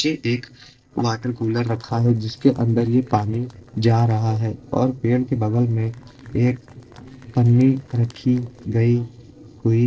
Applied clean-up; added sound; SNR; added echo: neural separator model SepFormer DNS4.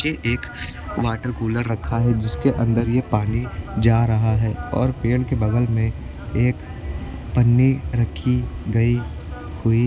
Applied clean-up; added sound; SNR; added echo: none; none; none; none.